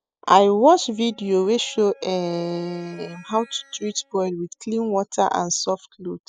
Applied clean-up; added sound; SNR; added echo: classical method spectral subtraction.